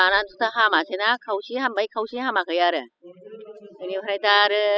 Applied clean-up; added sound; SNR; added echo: classical method spectral subtraction.